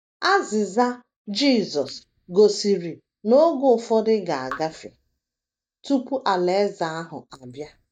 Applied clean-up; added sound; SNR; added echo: neural mask model DeepFilterNet 3.